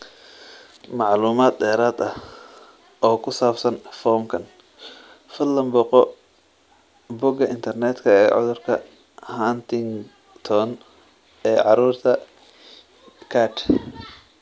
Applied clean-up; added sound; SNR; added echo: none; none; none; none.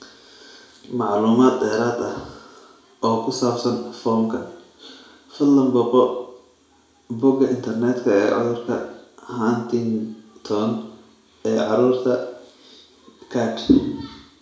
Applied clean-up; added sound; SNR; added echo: none; none; none; reverberation time 0.6 s.